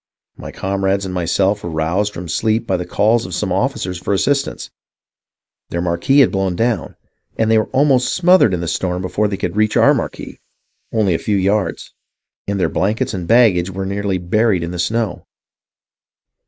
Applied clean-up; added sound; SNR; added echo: neural mask model Resemble Enhance denoiser.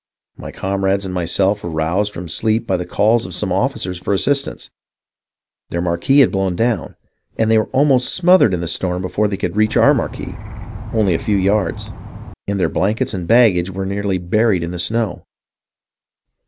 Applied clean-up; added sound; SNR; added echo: none; Insect; 10 dB; none.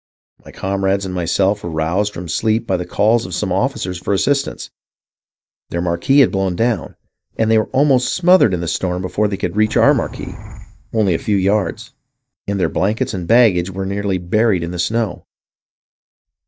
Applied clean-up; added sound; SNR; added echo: neural mask model DeepFilterNet 3.